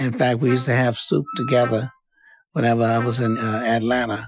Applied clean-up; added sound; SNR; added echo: classical method Wiener filter.